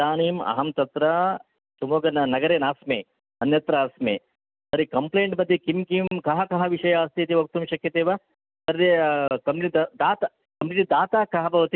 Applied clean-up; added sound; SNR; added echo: none; none; none; none.